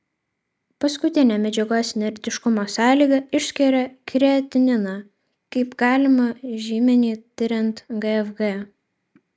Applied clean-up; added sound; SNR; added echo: none; none; none; none.